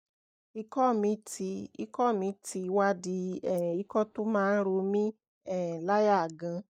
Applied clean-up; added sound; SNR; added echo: neural mask model DeepFilterNet 3.